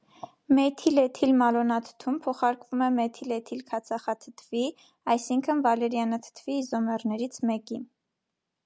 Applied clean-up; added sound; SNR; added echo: none; none; none; none.